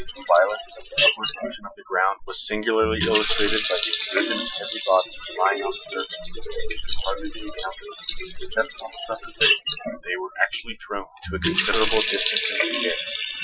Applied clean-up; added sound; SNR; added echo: classical method Wiener filter.